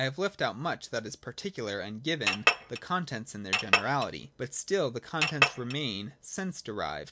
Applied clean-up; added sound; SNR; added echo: none; Chink, clink; -3 dB; none.